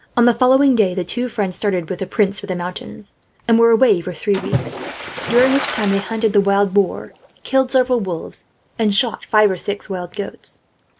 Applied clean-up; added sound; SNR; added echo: none; Splash, splatter; 13 dB; none.